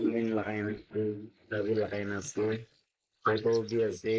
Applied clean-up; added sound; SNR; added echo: neural mask model Resemble Enhance denoiser.